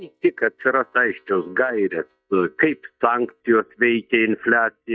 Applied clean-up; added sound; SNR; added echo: neural mask model DeepFilterNet 3.